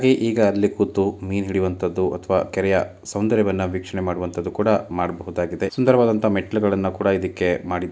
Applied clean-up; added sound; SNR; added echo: none; none; none; none.